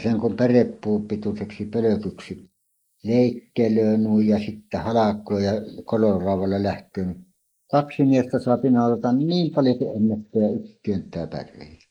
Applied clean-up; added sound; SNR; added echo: neural mask model Resemble Enhance denoiser.